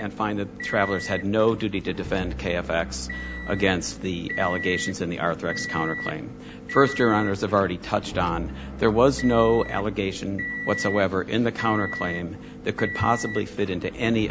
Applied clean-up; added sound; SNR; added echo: none; Motor vehicle (road) / Engine; 9 dB; none.